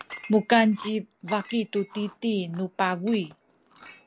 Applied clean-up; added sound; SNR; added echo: none; Chink, clink + Chewing, mastication; 20 dB; none.